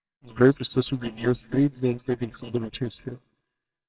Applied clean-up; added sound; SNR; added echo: neural separator model SepFormer WHAMR!.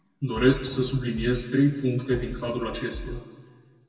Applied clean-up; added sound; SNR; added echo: none; Fireworks; 13 dB; reverberation time 1.6 s.